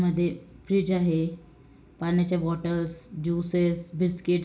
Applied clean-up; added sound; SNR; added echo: none; none; none; reverberation time 0.4 s.